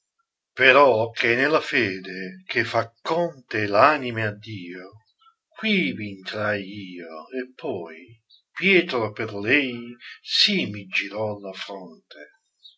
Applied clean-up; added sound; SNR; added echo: none; none; none; none.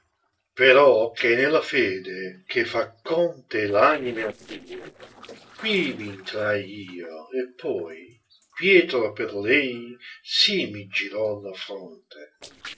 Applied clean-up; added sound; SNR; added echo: neural separator model SepFormer DNS4.